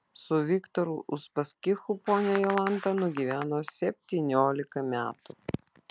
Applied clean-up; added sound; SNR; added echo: none; none; none; none.